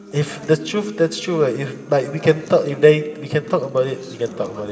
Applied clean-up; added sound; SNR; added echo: none; Acoustic guitar; 17 dB; reverberation time 2.7 s.